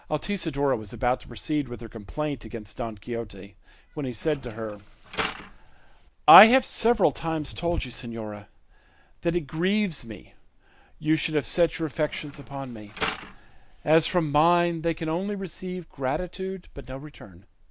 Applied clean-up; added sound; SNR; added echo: none; Mechanisms; 10 dB; none.